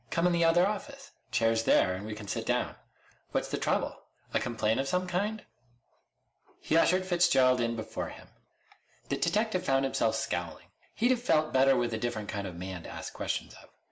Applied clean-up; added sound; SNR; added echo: none; none; none; none.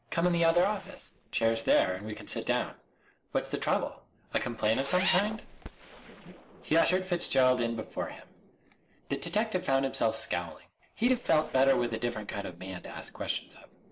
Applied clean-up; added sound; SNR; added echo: neural separator model SepFormer DNS4.